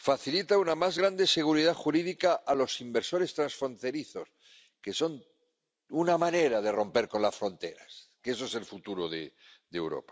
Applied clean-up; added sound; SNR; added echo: none; none; none; none.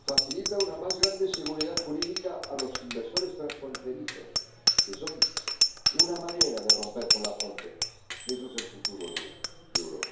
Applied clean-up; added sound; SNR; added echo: none; Bicycle bell; -5 dB; reverberation time 2.4 s.